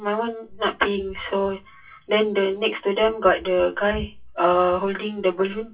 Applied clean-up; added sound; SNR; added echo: classical method WPE with log-MMSE.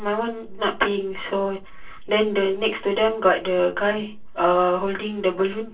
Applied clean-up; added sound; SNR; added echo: neural separator model SepFormer DNS4.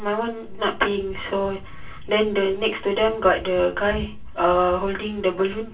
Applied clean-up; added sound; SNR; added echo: none; Thunder; 17 dB; reverberation time 0.2 s.